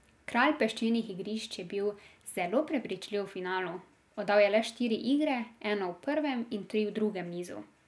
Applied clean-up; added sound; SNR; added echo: none; none; none; none.